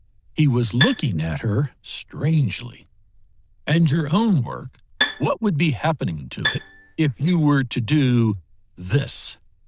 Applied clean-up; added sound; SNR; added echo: neural diffusion model UNIVERSE++.